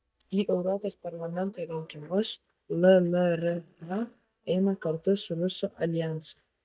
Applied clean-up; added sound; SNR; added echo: neural mask model DeepFilterNet 3.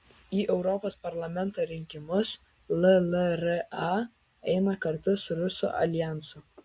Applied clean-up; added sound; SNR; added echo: none; none; none; none.